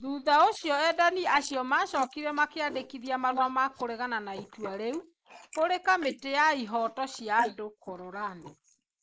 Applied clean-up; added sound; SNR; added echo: neural mask model Resemble Enhance denoiser.